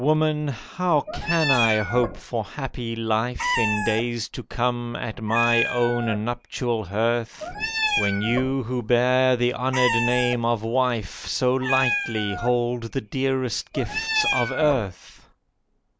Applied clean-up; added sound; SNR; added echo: none; Meow; 6 dB; none.